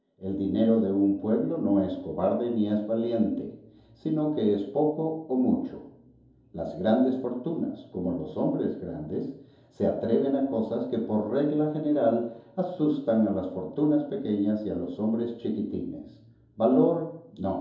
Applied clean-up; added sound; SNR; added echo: none; none; none; reverberation time 2.8 s.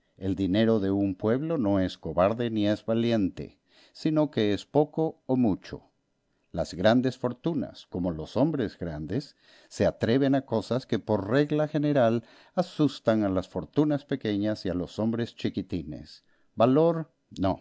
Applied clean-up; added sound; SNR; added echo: none; none; none; none.